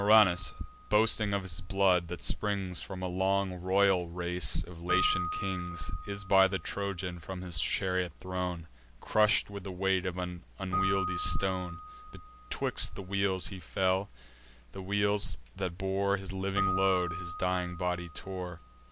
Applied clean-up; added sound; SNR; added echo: none; Keyboard (musical); 10 dB; none.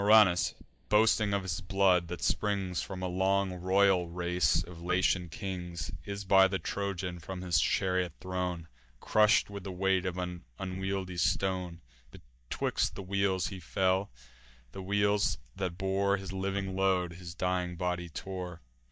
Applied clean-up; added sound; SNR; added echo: neural mask model DeepFilterNet 3.